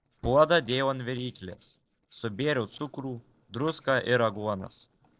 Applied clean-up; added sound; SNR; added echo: neural separator model SepFormer DNS4.